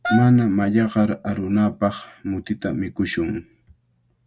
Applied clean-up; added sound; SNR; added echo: none; Wind instrument, woodwind instrument; 7 dB; none.